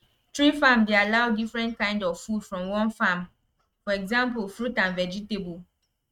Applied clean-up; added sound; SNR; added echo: neural mask model RNNoise.